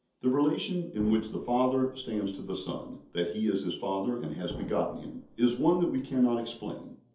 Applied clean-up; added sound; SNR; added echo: none; Explosion; 18 dB; reverberation time 0.5 s.